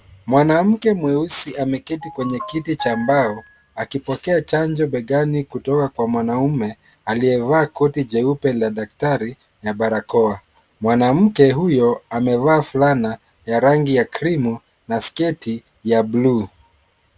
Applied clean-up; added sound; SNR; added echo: none; none; none; none.